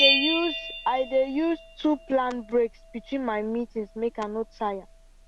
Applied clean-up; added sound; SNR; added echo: none; Bell; 4 dB; none.